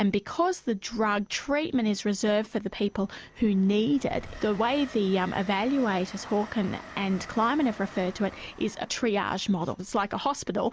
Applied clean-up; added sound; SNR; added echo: none; Train; 20 dB; none.